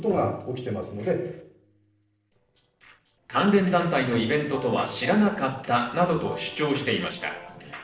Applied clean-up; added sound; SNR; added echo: neural separator model SepFormer DNS4.